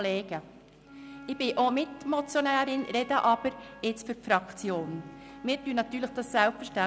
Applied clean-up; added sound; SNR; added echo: none; Wind instrument, woodwind instrument; 18 dB; none.